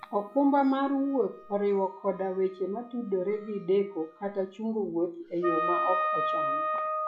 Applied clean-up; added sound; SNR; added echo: classical method log-MMSE.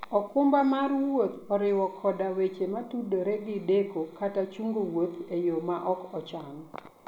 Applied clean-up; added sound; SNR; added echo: none; none; none; none.